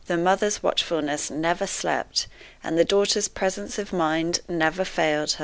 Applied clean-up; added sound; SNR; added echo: none; none; none; none.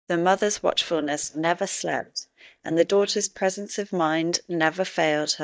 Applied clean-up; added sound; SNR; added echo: neural mask model DeepFilterNet 3.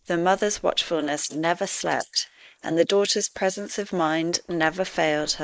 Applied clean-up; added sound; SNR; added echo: neural mask model Resemble Enhance denoiser.